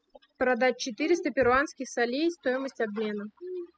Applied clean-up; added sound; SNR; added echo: classical method spectral subtraction.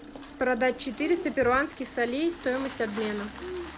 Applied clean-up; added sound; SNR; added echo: none; Engine starting; 15 dB; none.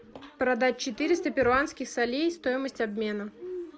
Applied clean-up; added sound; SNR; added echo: none; none; none; none.